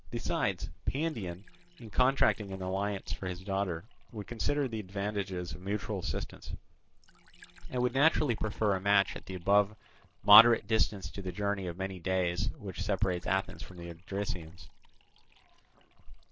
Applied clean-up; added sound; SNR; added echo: neural separator model SepFormer DNS4.